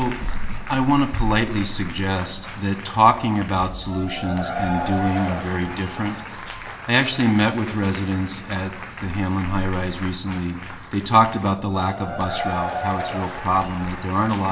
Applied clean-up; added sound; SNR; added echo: none; Applause / Crowd / Cheering; 11 dB; reverberation time 2.4 s.